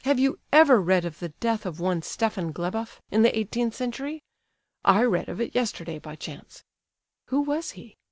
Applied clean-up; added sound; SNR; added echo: none; none; none; none.